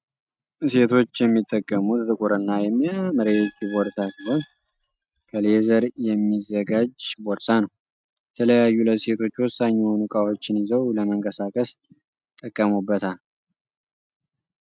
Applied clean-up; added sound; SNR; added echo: neural mask model RNNoise.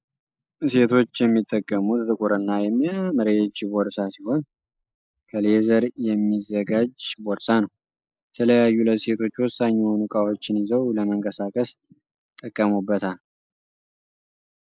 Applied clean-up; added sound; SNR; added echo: neural mask model Resemble Enhance denoiser.